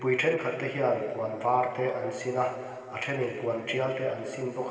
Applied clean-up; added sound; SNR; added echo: none; none; none; reverberation time 2.6 s.